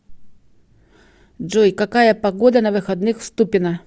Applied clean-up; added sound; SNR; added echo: none; none; none; none.